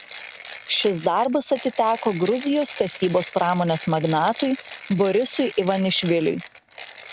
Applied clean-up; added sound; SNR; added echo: none; Mechanisms; 15 dB; none.